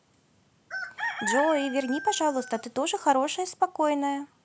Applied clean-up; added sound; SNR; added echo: none; Chicken, rooster; 7 dB; none.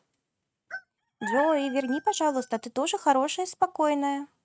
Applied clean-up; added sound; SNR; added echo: neural mask model RNNoise.